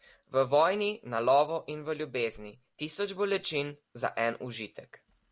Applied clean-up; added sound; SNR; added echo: none; none; none; none.